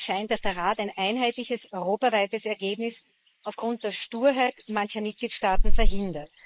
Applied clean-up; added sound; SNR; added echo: neural mask model Resemble Enhance denoiser.